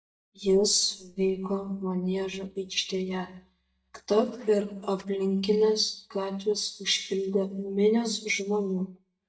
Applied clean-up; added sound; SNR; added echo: neural mask model DeepFilterNet 3.